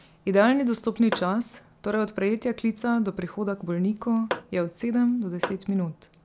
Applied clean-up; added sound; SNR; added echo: none; Tap / Hammer; 11 dB; none.